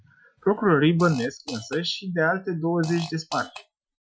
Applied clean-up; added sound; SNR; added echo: classical method Wiener filter.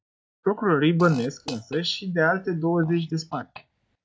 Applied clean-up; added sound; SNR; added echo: neural mask model DeepFilterNet 3.